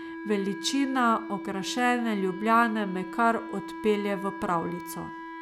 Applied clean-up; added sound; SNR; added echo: none; Wind instrument, woodwind instrument; 10 dB; none.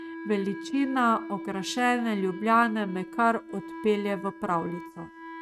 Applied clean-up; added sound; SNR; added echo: neural mask model RNNoise.